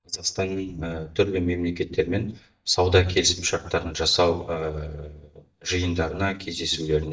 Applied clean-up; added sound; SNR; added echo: neural mask model DeepFilterNet 3.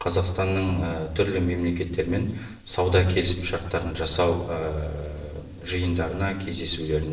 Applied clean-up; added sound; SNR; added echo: neural separator model SepFormer DNS4.